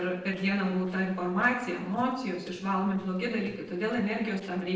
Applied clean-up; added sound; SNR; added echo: neural separator model SepFormer DNS4.